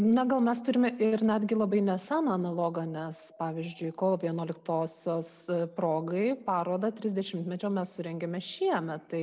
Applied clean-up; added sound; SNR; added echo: none; none; none; none.